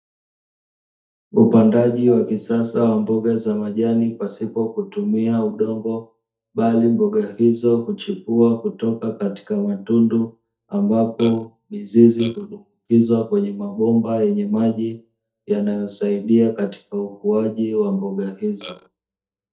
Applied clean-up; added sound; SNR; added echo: neural mask model DeepFilterNet 3.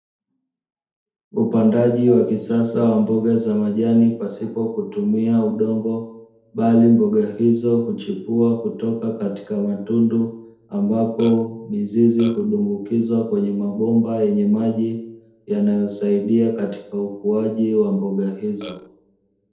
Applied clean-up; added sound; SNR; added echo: none; Burping, eructation; 18 dB; reverberation time 1.9 s.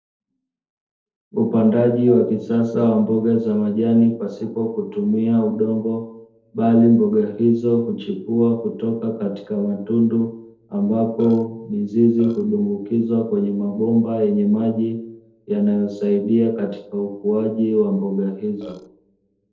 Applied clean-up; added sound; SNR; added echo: neural separator model SepFormer DNS4.